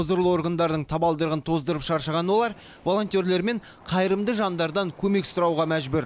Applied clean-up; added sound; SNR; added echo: none; none; none; none.